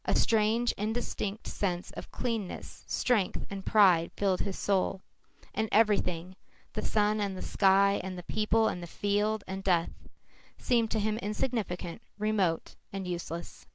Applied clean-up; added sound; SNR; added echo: none; none; none; none.